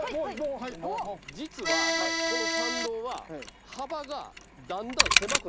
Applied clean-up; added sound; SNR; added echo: none; Accordion + Mechanisms; -5 dB; none.